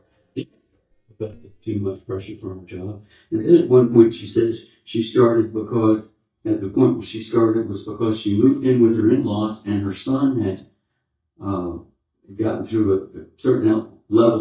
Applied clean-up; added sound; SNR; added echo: neural mask model DeepFilterNet 3.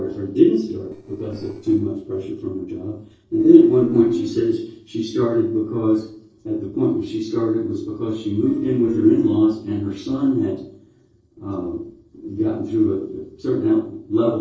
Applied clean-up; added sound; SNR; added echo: neural separator model SepFormer DNS4.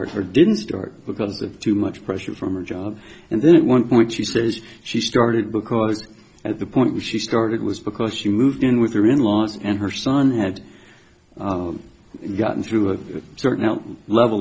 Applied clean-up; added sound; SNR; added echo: none; none; none; none.